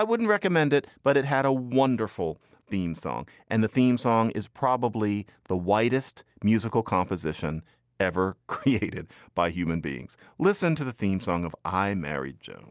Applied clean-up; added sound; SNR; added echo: none; none; none; none.